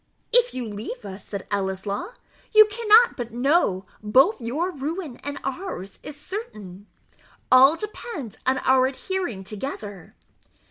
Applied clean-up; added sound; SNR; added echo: none; none; none; none.